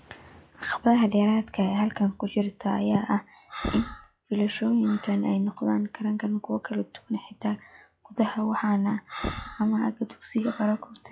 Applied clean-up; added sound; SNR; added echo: classical method log-MMSE.